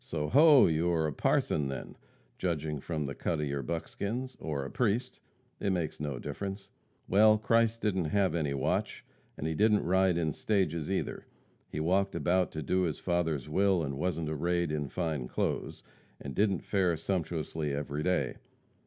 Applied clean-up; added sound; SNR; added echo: none; none; none; none.